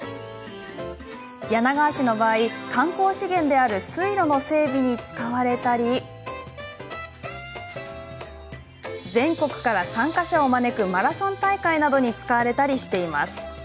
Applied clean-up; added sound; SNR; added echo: none; none; none; none.